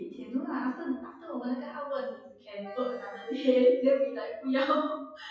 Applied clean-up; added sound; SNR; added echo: classical method WPE with log-MMSE.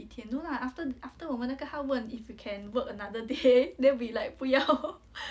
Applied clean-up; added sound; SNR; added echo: none; none; none; none.